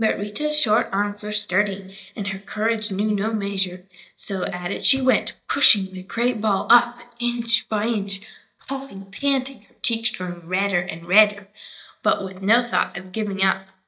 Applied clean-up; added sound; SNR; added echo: neural mask model DeepFilterNet 3.